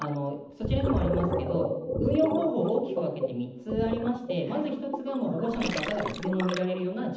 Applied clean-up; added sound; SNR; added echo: none; Gurgling; 3 dB; reverberation time 0.8 s.